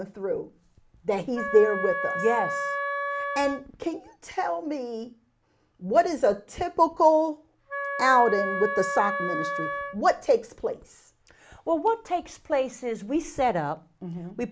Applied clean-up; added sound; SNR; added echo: none; Wind instrument, woodwind instrument; 3 dB; none.